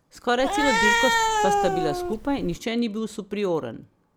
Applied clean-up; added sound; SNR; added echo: none; Cat; -4 dB; none.